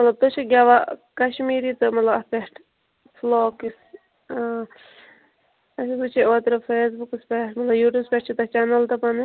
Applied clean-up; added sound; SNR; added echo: none; none; none; none.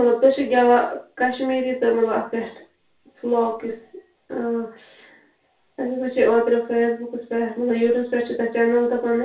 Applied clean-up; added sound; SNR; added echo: none; none; none; reverberation time 0.3 s.